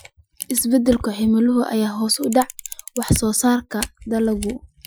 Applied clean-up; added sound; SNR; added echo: classical method Wiener filter.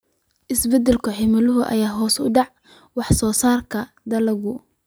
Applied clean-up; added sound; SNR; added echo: none; none; none; none.